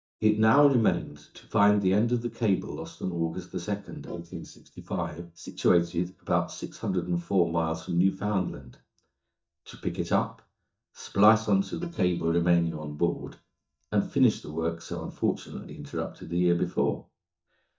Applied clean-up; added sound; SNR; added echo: neural mask model DeepFilterNet 3.